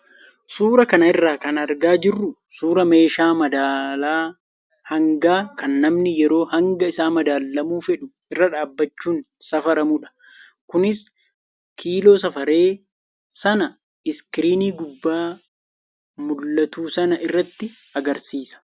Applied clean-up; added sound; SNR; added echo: none; none; none; none.